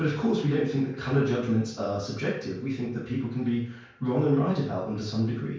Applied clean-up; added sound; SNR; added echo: none; none; none; reverberation time 0.5 s.